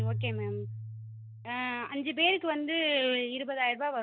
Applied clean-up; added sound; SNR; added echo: neural mask model RNNoise.